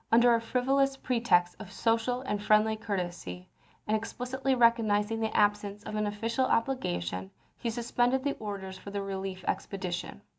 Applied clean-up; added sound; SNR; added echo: none; none; none; none.